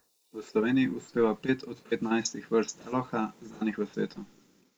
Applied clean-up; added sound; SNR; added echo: neural mask model Resemble Enhance denoiser.